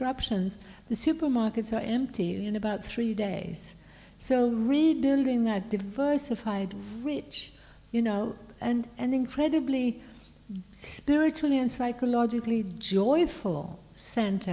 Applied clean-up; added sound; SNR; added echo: none; none; none; none.